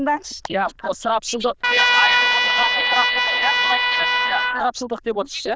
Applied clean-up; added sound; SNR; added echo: neural diffusion model UNIVERSE++.